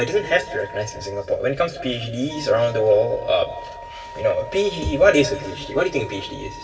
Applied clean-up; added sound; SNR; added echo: none; Wind instrument, woodwind instrument; 18 dB; reverberation time 1.6 s.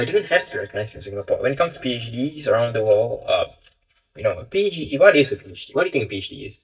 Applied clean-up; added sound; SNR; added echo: neural mask model DeepFilterNet 3.